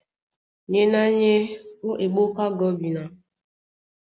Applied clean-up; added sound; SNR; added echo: none; none; none; none.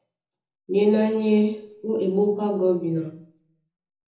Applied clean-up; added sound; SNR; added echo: none; none; none; reverberation time 0.6 s.